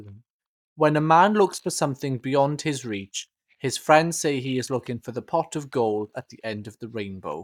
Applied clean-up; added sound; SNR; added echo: neural mask model DeepFilterNet 3.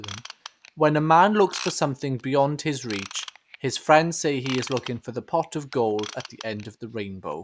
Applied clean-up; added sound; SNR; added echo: none; Ratchet, pawl / Tools; 17 dB; none.